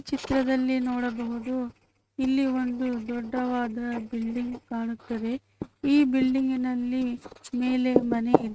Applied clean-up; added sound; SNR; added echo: neural mask model RNNoise.